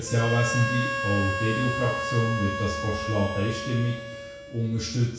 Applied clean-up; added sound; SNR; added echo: none; Harmonica; 5 dB; reverberation time 0.6 s.